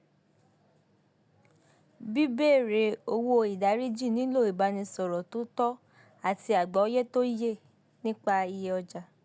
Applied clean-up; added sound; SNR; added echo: none; none; none; none.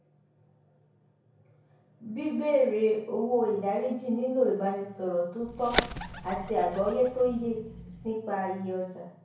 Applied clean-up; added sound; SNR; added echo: none; Bird; 6 dB; reverberation time 0.6 s.